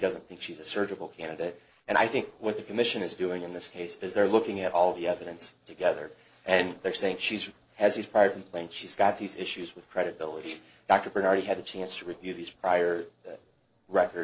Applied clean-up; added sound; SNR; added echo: neural separator model SepFormer DNS4.